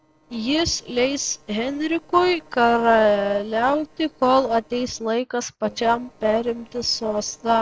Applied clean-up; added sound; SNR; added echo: neural separator model SepFormer DNS4.